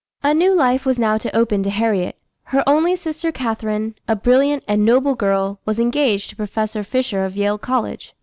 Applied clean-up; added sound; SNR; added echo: none; none; none; none.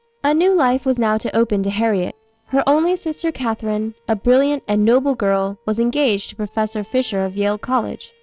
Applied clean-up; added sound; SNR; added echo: neural separator model SepFormer DNS4.